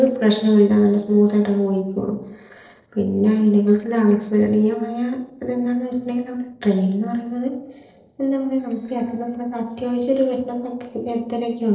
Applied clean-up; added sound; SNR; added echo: neural separator model SepFormer DNS4.